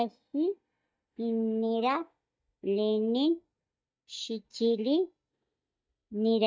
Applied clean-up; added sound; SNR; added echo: neural mask model DeepFilterNet 3.